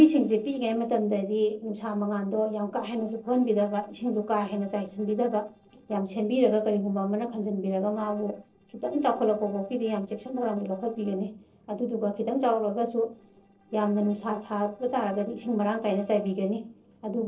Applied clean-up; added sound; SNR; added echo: neural separator model SepFormer DNS4.